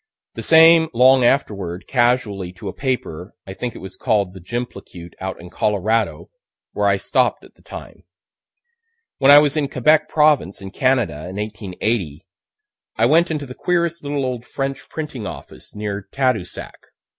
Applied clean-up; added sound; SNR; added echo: none; none; none; none.